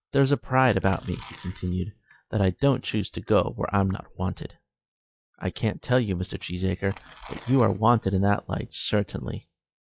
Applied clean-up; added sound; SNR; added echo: classical method log-MMSE.